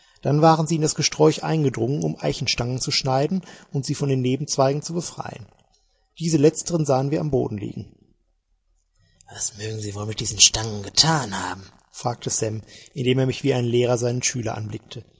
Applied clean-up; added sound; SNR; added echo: none; none; none; none.